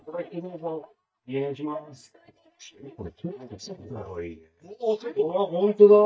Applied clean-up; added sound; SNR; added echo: neural mask model DeepFilterNet 3.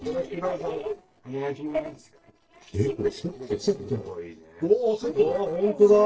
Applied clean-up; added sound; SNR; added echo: neural separator model SepFormer DNS4.